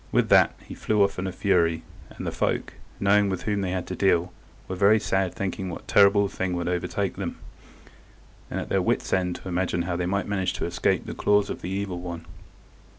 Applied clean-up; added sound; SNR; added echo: none; none; none; none.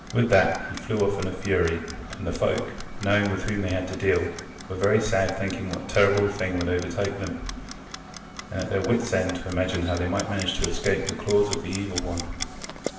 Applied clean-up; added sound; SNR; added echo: none; Clock; 13 dB; reverberation time 1.0 s.